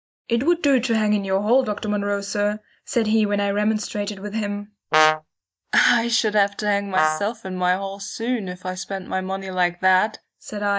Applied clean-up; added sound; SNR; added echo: neural mask model DeepFilterNet 3.